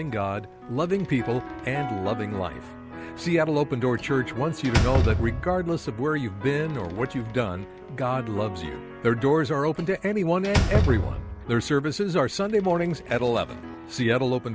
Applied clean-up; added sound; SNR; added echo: none; Slam; 6 dB; none.